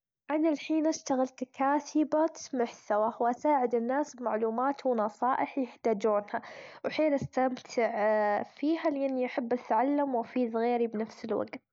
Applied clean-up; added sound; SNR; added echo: none; none; none; none.